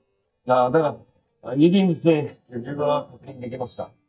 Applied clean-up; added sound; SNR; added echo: neural mask model DeepFilterNet 3.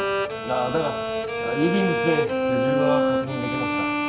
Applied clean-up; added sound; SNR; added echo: none; Bowed string instrument; -3 dB; reverberation time 0.6 s.